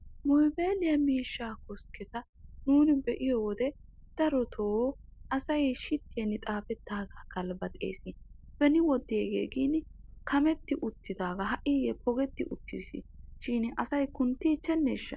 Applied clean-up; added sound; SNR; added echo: none; Purr; 18 dB; none.